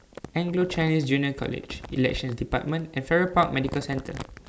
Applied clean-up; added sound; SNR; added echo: none; Crumpling, crinkling; 16 dB; none.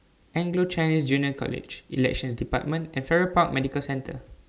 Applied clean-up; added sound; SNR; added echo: none; none; none; none.